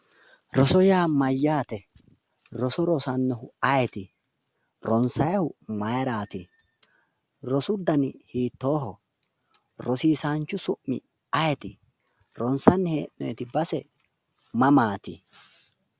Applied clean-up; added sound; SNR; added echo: none; none; none; none.